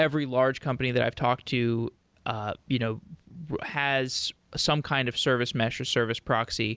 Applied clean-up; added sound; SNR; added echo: none; none; none; none.